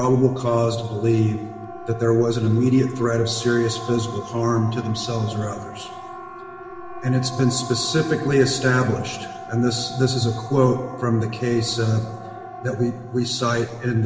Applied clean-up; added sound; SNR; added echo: none; Siren; 14 dB; reverberation time 1.1 s.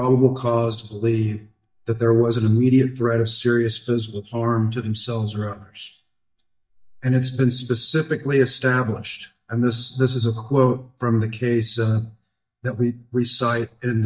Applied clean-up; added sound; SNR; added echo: neural mask model DeepFilterNet 3.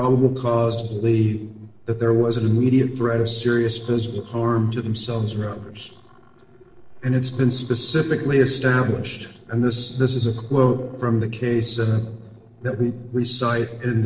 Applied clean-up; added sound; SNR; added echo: neural separator model SepFormer DNS4.